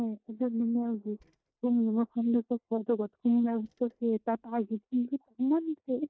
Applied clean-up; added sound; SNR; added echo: neural mask model DeepFilterNet 3.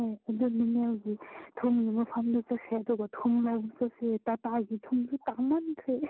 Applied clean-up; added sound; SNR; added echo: none; none; none; none.